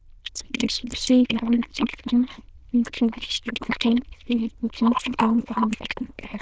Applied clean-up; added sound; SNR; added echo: neural diffusion model UNIVERSE++.